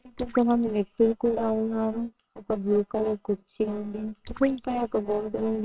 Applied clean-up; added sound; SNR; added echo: neural separator model SepFormer WHAMR!.